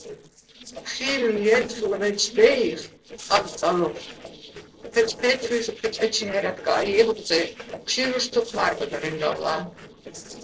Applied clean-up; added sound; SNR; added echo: neural separator model SepFormer DNS4.